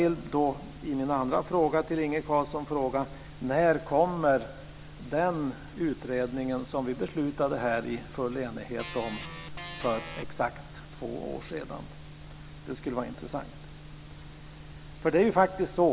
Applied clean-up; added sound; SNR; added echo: none; Organ; 11 dB; none.